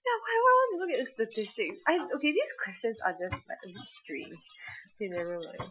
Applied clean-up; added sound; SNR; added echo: classical method Wiener filter.